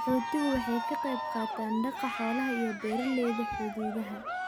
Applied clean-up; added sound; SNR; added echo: none; Cheering; 4 dB; none.